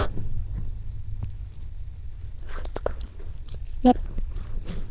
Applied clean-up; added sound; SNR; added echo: neural diffusion model UNIVERSE++.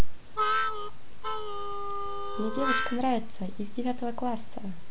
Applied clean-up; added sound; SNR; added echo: none; Harmonica; 5 dB; none.